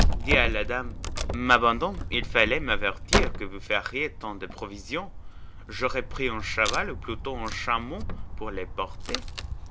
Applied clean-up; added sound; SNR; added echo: none; Wood; 1 dB; none.